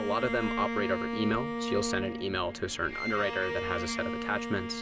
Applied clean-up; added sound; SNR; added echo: none; Bowed string instrument; 3 dB; none.